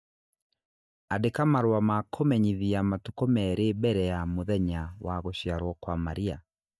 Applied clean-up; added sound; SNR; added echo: neural mask model DeepFilterNet 3.